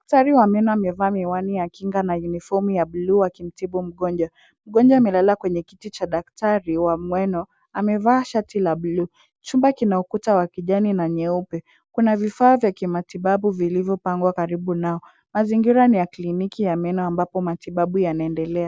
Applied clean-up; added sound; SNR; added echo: none; none; none; none.